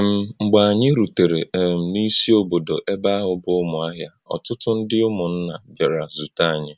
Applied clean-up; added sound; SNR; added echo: none; none; none; none.